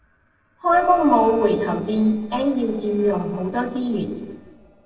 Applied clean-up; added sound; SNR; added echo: neural separator model SepFormer DNS4.